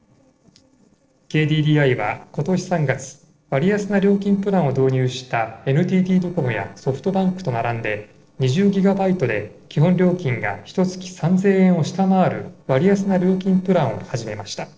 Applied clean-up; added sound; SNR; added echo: neural separator model SepFormer DNS4.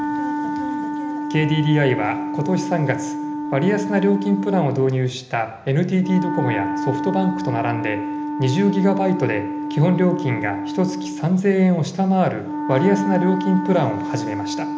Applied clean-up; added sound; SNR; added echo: none; Wind instrument, woodwind instrument; 5 dB; reverberation time 0.8 s.